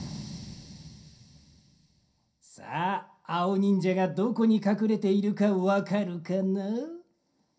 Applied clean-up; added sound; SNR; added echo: none; none; none; reverberation time 0.3 s.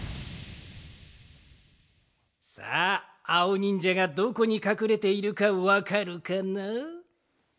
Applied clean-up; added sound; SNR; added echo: none; none; none; none.